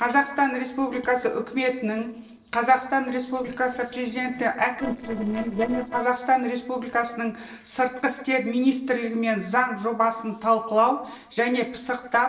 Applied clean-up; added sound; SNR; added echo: neural separator model SepFormer DNS4.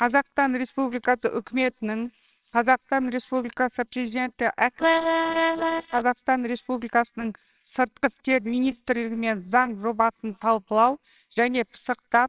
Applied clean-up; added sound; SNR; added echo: neural separator model SepFormer WHAMR!.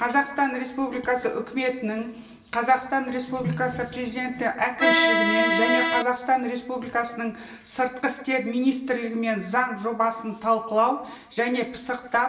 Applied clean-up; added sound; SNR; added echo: none; Accordion; -5 dB; reverberation time 0.7 s.